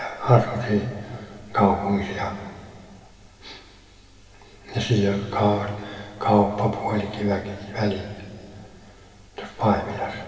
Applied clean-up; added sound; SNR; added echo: none; none; none; reverberation time 2.1 s.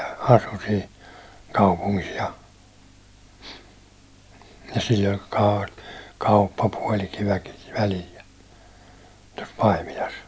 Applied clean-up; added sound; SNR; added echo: none; none; none; none.